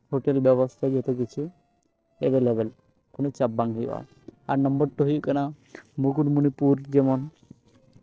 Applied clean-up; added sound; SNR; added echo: neural separator model SepFormer DNS4.